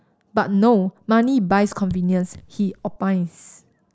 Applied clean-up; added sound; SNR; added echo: none; Raindrop / Drip; 18 dB; none.